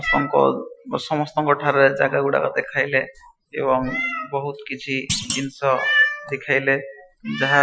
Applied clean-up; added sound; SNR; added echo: classical method Wiener filter.